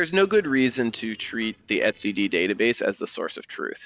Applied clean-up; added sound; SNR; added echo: neural separator model SepFormer DNS4.